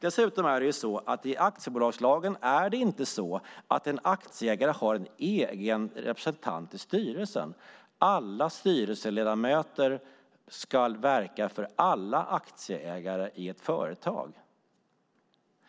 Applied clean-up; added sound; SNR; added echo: none; none; none; none.